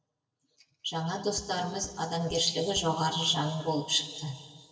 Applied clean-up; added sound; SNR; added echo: neural separator model SepFormer DNS4.